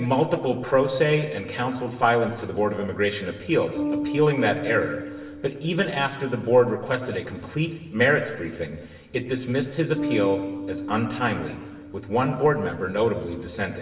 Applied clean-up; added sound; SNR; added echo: none; Bass guitar; 11 dB; reverberation time 1.4 s.